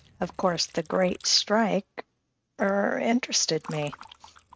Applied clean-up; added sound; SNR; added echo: neural mask model RNNoise.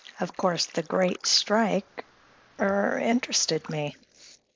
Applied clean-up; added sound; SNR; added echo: neural mask model Resemble Enhance denoiser.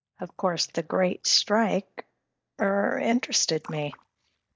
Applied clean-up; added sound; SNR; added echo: neural mask model DeepFilterNet 3.